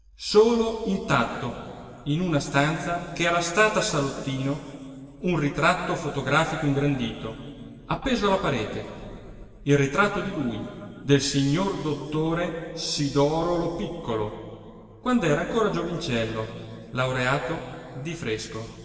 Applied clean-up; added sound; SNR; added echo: none; none; none; reverberation time 2.6 s.